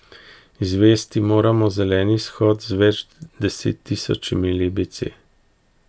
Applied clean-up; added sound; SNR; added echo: none; none; none; none.